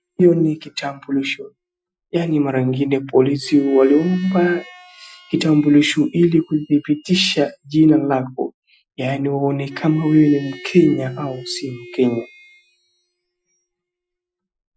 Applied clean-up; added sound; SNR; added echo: classical method Wiener filter.